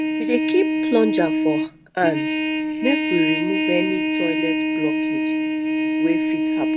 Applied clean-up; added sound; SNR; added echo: none; Trumpet; -3 dB; none.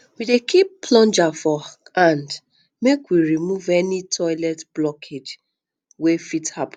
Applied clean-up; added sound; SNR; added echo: none; none; none; none.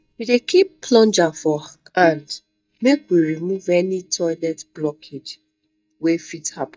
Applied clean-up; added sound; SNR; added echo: neural mask model DeepFilterNet 3.